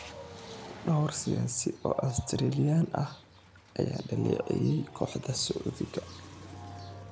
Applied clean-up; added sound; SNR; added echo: none; Wild animals + Car; 16 dB; none.